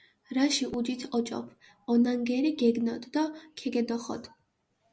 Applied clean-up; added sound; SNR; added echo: none; none; none; none.